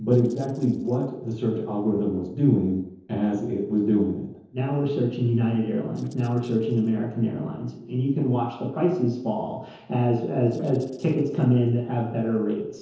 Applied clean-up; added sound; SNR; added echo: neural separator model SepFormer DNS4.